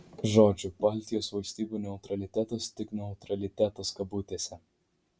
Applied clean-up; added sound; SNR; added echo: none; none; none; none.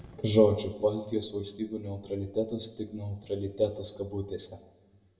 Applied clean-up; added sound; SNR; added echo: none; none; none; reverberation time 0.8 s.